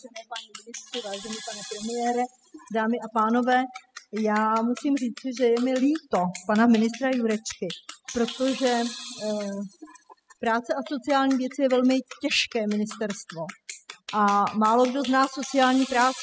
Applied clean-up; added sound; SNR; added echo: classical method spectral subtraction.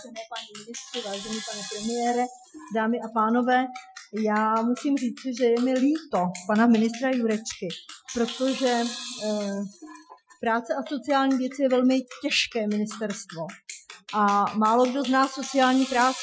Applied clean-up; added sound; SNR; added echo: classical method Wiener filter.